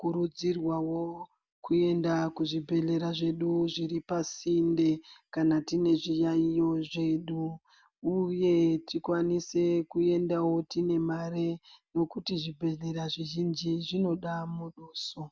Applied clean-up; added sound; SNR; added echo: none; none; none; none.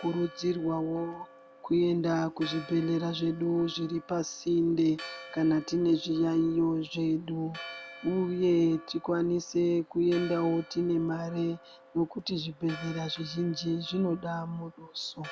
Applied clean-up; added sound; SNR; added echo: none; Church bell; 19 dB; none.